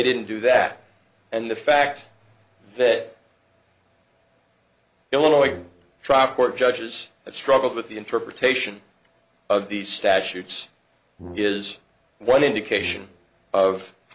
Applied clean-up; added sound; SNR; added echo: none; Brass instrument; 20 dB; none.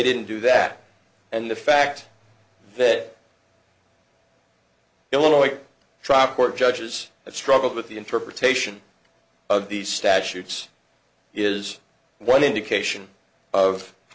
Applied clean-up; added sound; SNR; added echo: none; none; none; none.